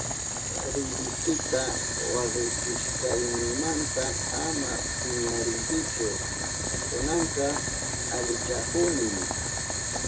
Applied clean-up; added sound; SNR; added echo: none; Boiling; -3 dB; reverberation time 0.2 s.